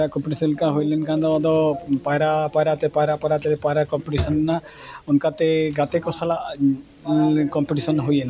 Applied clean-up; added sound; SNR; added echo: none; Drawer open or close; 19 dB; none.